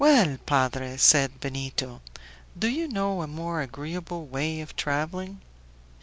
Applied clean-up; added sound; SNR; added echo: none; none; none; none.